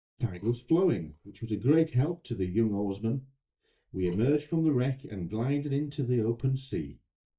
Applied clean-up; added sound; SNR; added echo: neural mask model DeepFilterNet 3.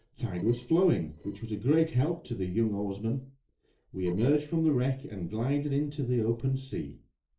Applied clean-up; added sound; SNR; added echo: neural separator model SepFormer DNS4.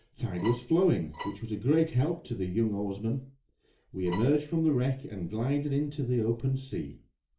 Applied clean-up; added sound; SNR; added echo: none; Bowed string instrument; 15 dB; reverberation time 0.3 s.